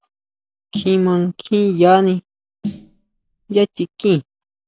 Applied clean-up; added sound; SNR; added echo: none; Snare drum; 16 dB; none.